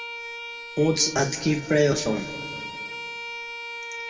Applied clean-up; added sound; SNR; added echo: none; Bowed string instrument; 10 dB; reverberation time 1.9 s.